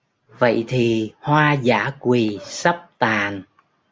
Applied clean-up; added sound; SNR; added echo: none; none; none; none.